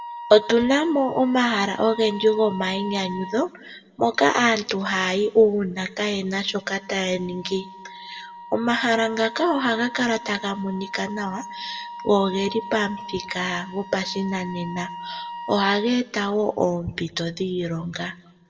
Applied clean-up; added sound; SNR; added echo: none; Wind instrument, woodwind instrument; 15 dB; reverberation time 0.7 s.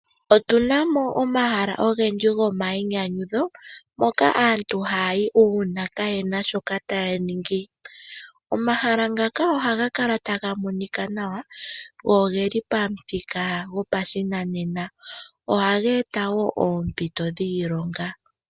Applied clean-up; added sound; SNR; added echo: none; none; none; none.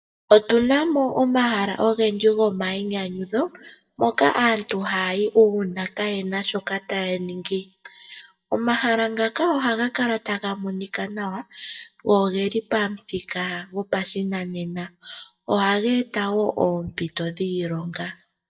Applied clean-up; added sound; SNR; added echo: neural mask model DeepFilterNet 3.